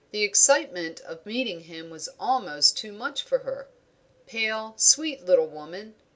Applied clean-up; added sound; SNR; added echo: none; none; none; none.